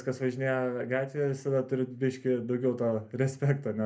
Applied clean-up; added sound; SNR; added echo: none; none; none; reverberation time 0.3 s.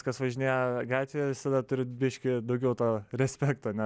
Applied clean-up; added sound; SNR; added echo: none; none; none; none.